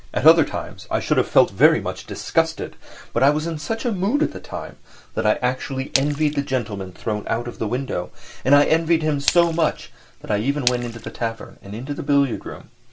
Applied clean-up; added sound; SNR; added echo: none; Splash, splatter; 10 dB; none.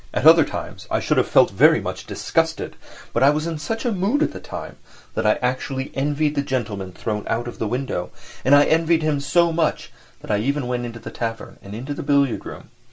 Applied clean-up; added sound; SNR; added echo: none; none; none; none.